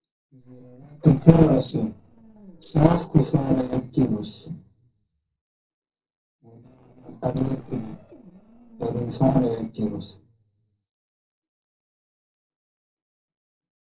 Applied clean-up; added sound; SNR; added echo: neural separator model SepFormer DNS4.